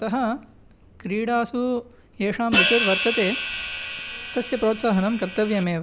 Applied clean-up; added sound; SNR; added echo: none; Hi-hat; 2 dB; none.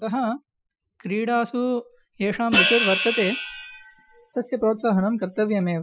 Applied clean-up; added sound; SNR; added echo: classical method Wiener filter.